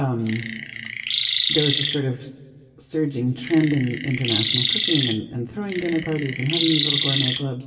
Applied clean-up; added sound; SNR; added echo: none; Chirp, tweet; 0 dB; reverberation time 1.6 s.